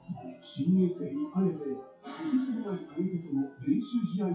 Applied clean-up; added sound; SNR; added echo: classical method WPE with log-MMSE.